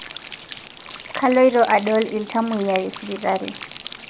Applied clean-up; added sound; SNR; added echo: none; Rain; 15 dB; none.